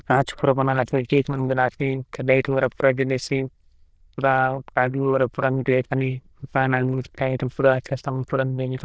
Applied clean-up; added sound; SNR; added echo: neural diffusion model UNIVERSE++.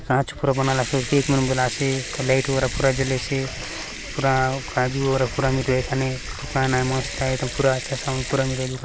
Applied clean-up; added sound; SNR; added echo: none; Sink (filling or washing) / Water tap, faucet / Liquid; 11 dB; none.